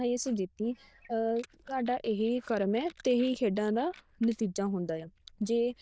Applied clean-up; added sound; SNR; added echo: neural diffusion model UNIVERSE++.